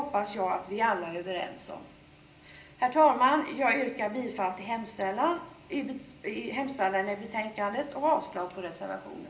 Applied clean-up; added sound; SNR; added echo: none; none; none; reverberation time 0.5 s.